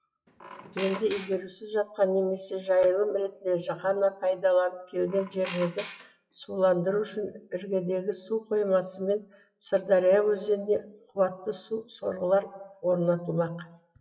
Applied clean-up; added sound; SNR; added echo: classical method WPE with log-MMSE.